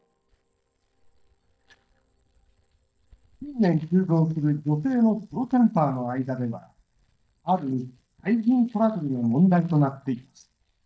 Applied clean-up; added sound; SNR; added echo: neural mask model DeepFilterNet 3.